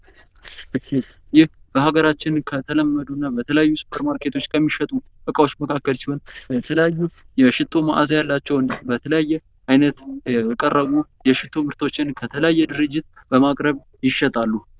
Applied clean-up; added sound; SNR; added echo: neural diffusion model UNIVERSE++.